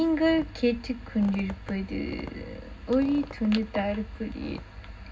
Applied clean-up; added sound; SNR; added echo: none; Squeak; 19 dB; reverberation time 0.3 s.